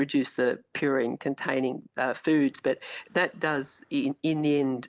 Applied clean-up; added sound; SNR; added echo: none; none; none; none.